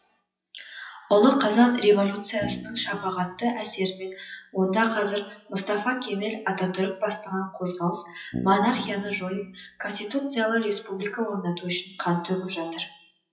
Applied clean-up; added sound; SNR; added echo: classical method WPE with log-MMSE.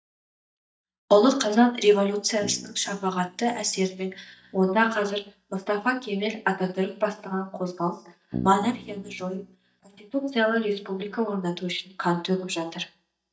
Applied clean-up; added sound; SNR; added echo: neural mask model DeepFilterNet 3.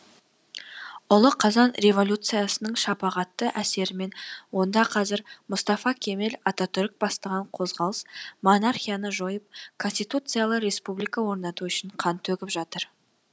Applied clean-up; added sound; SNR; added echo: none; none; none; none.